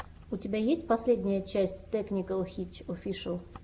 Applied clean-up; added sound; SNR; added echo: none; none; none; none.